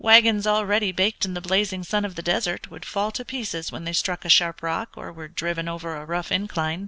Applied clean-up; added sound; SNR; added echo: none; none; none; none.